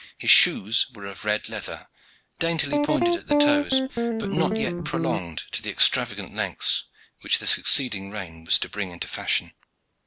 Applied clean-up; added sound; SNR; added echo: none; Guitar; 0 dB; none.